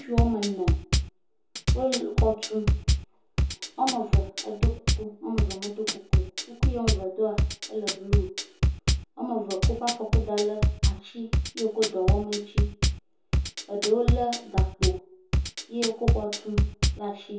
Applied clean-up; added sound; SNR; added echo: none; Bass drum / Drum kit; -5 dB; reverberation time 0.6 s.